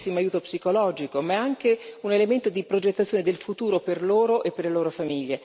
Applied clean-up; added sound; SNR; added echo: none; none; none; none.